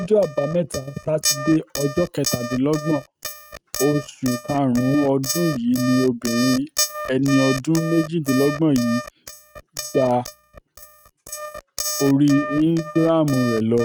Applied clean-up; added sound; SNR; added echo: neural mask model RNNoise.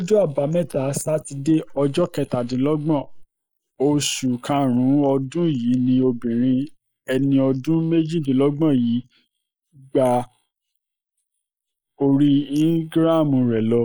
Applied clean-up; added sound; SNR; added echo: neural mask model Resemble Enhance denoiser.